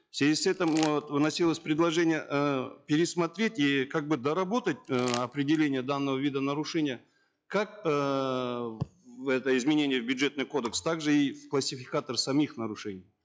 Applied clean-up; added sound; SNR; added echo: classical method log-MMSE.